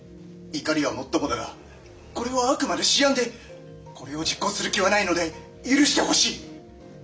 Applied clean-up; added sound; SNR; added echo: none; none; none; none.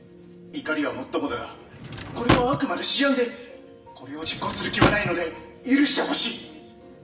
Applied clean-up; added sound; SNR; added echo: none; Drawer open or close / Wood; 1 dB; reverberation time 0.9 s.